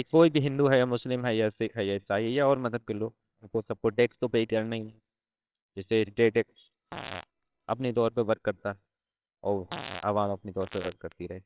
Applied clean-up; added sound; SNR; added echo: neural separator model SepFormer WHAMR!.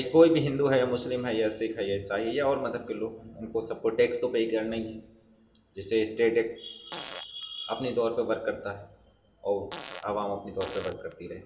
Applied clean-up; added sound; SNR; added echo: none; Fart; 15 dB; reverberation time 0.9 s.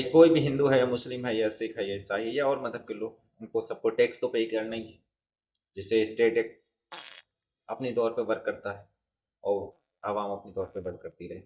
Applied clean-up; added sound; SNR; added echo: neural mask model DeepFilterNet 3.